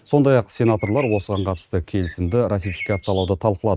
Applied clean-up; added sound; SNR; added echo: neural mask model RNNoise.